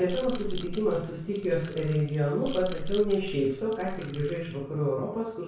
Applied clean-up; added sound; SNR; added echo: none; Rattle / Rattle (instrument); 8 dB; reverberation time 0.6 s.